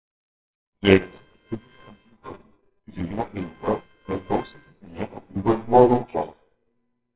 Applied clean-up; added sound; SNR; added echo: neural separator model SepFormer WHAMR!.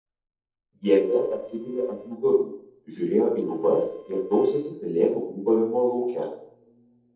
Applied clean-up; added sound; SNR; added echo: neural separator model SepFormer DNS4.